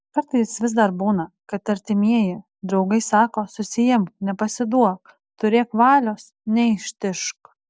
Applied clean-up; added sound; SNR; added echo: none; none; none; none.